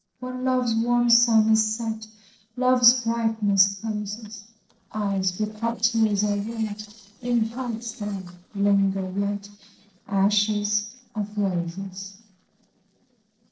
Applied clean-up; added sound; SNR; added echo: neural separator model SepFormer DNS4.